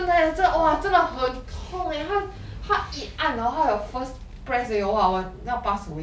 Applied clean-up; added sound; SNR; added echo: none; none; none; none.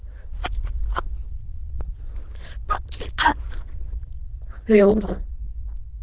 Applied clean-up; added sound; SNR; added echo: neural diffusion model UNIVERSE++.